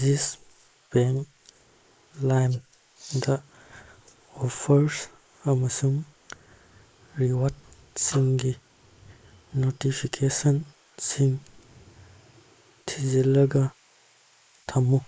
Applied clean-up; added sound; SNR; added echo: neural mask model Resemble Enhance denoiser.